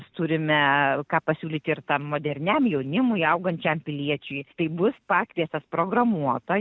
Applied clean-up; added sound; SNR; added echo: none; none; none; none.